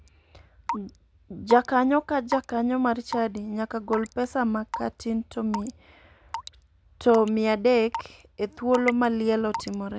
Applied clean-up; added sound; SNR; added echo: none; Raindrop / Drip / Water tap, faucet; 13 dB; none.